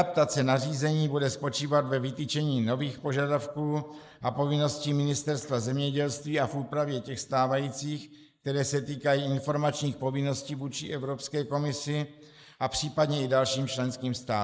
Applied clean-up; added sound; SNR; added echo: neural mask model Resemble Enhance denoiser.